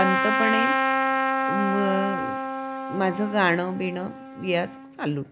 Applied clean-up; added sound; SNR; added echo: none; Trumpet; 0 dB; none.